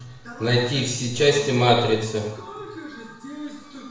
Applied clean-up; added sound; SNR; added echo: none; none; none; reverberation time 0.6 s.